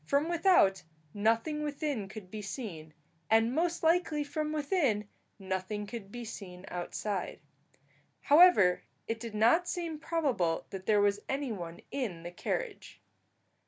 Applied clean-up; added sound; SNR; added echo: none; none; none; none.